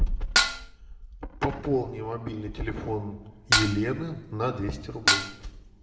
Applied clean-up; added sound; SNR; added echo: none; Dishes, pots, and pans; -3 dB; reverberation time 1.4 s.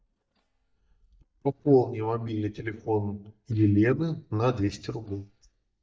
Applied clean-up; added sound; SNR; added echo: neural mask model DeepFilterNet 3.